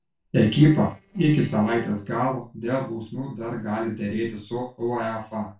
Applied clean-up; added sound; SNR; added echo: neural separator model SepFormer DNS4.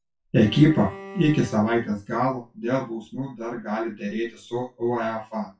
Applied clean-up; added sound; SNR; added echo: classical method WPE with log-MMSE.